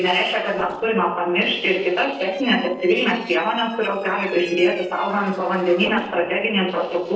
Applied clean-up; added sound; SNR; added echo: neural separator model SepFormer DNS4.